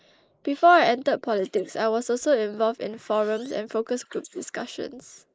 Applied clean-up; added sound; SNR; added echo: neural mask model Resemble Enhance denoiser.